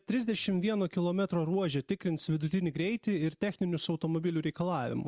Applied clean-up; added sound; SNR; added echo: none; none; none; none.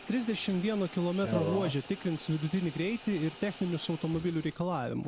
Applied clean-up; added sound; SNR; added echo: none; Bathtub (filling or washing) / Water tap, faucet; 11 dB; none.